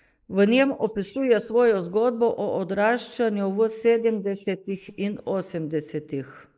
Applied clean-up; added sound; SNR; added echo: neural mask model Resemble Enhance denoiser.